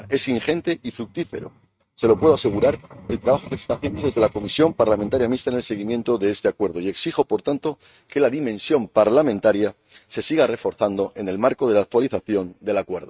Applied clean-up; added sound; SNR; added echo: neural mask model RNNoise.